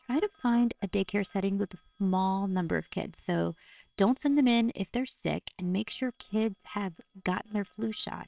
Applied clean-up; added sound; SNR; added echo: neural separator model SepFormer WHAMR!.